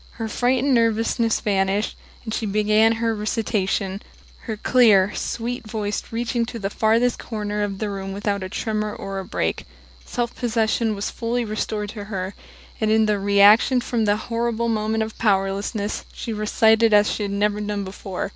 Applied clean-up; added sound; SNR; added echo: none; none; none; none.